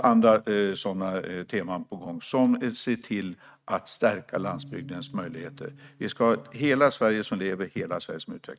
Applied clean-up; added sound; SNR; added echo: neural mask model RNNoise.